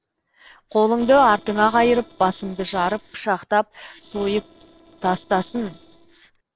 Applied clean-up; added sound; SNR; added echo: neural separator model SepFormer DNS4.